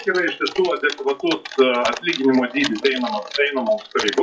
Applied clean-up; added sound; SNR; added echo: classical method WPE with log-MMSE.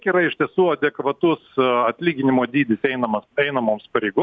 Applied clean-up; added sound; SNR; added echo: none; none; none; none.